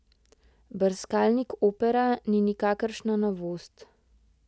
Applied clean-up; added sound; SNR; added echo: none; none; none; none.